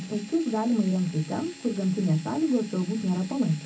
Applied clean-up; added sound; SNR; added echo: none; Drill; 19 dB; reverberation time 0.4 s.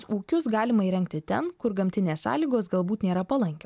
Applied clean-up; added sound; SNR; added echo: none; none; none; none.